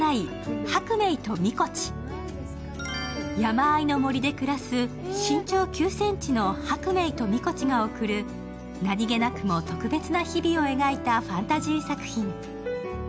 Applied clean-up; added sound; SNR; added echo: none; none; none; none.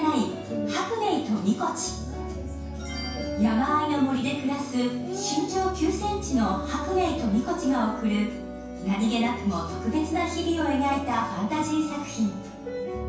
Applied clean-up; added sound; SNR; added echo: none; none; none; reverberation time 0.7 s.